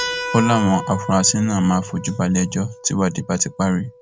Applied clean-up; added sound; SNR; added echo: none; Keyboard (musical); 11 dB; none.